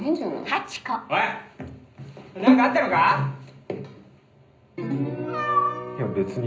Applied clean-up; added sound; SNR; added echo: none; Bowed string instrument; -2 dB; reverberation time 0.5 s.